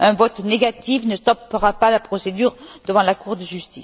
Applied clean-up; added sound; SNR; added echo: none; none; none; none.